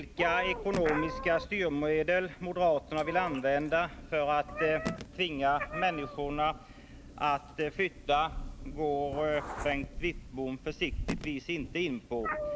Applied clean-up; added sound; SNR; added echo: none; Telephone + Meow; 9 dB; none.